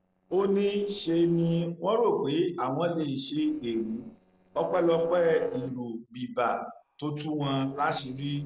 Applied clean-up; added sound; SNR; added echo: neural separator model SepFormer DNS4.